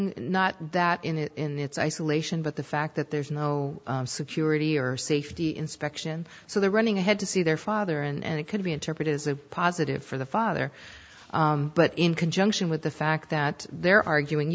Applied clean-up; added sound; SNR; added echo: none; none; none; none.